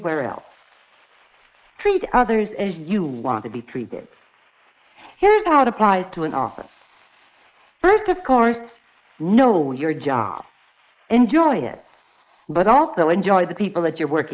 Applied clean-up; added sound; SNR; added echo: neural mask model Resemble Enhance denoiser.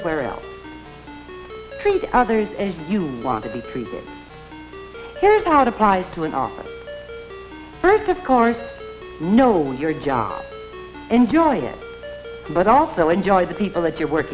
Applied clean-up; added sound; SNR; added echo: none; Ringtone; 16 dB; none.